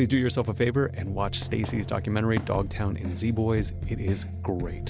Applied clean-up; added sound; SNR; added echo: none; Fireworks; 16 dB; none.